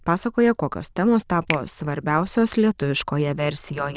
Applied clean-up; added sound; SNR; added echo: neural diffusion model UNIVERSE++.